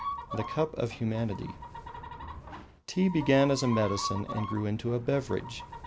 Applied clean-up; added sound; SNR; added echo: none; Chicken, rooster; 10 dB; none.